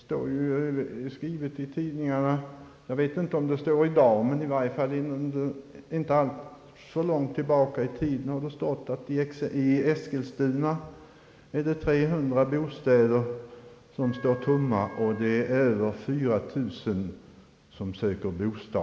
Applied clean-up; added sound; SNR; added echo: none; Wind instrument, woodwind instrument; 20 dB; reverberation time 1.3 s.